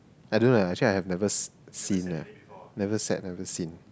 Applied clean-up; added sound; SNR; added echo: none; none; none; none.